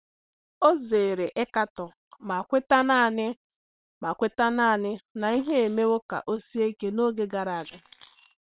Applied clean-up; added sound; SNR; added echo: neural separator model SepFormer WHAM!.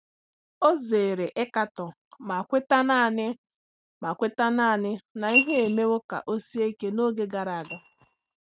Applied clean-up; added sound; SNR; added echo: neural mask model RNNoise.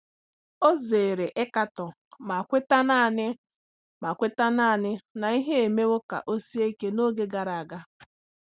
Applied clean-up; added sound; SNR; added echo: none; none; none; none.